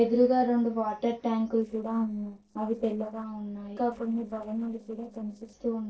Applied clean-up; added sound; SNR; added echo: neural separator model SepFormer DNS4.